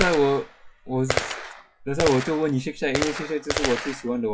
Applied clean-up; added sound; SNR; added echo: classical method log-MMSE.